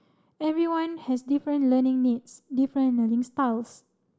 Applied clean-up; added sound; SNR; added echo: none; none; none; none.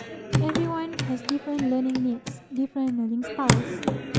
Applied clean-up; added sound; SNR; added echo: none; Hands / Wood; 0 dB; none.